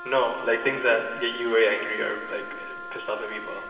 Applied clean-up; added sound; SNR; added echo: none; Wind instrument, woodwind instrument; 11 dB; reverberation time 2.6 s.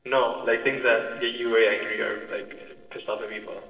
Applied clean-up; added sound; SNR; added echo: neural separator model SepFormer DNS4.